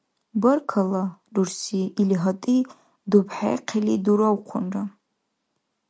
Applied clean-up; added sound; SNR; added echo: none; none; none; none.